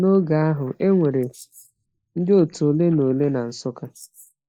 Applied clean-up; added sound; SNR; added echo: neural mask model Resemble Enhance denoiser.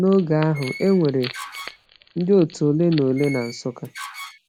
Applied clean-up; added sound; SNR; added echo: none; Door + Wood; 16 dB; none.